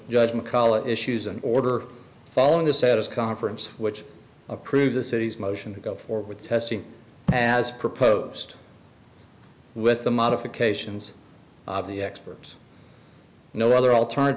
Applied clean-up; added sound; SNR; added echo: none; none; none; none.